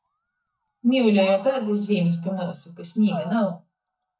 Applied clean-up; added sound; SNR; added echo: neural mask model DeepFilterNet 3.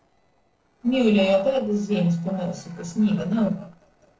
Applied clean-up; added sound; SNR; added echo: neural separator model SepFormer DNS4.